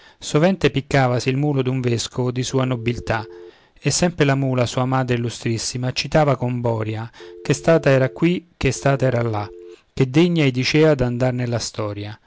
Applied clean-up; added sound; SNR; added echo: none; Telephone; 19 dB; none.